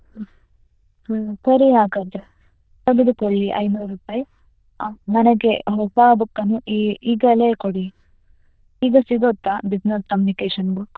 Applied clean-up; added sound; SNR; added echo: neural diffusion model UNIVERSE++.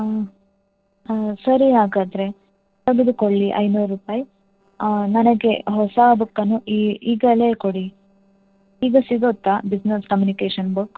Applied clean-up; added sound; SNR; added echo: neural separator model SepFormer DNS4.